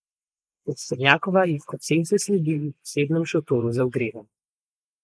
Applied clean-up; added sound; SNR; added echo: neural mask model Resemble Enhance denoiser.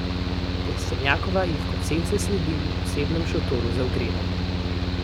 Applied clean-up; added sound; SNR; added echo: none; Mechanical fan; -3 dB; none.